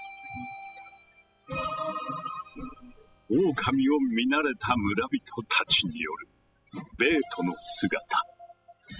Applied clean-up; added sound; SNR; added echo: classical method spectral subtraction.